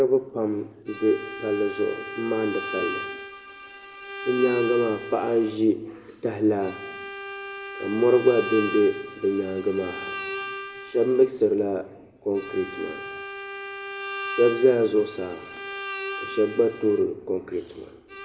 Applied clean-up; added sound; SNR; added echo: none; Bowed string instrument; 11 dB; none.